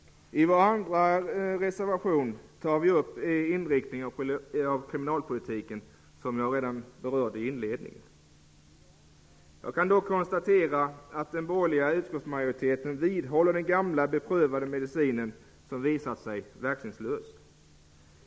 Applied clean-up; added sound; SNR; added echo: none; none; none; none.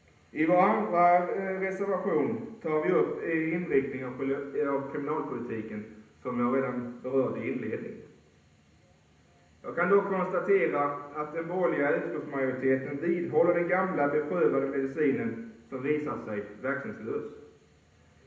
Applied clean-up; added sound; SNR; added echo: none; none; none; reverberation time 0.8 s.